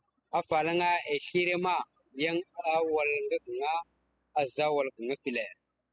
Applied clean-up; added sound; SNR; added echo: classical method spectral subtraction.